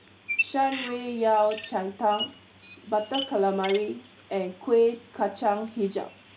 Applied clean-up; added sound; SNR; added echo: none; Bird vocalization, bird call, bird song; 11 dB; none.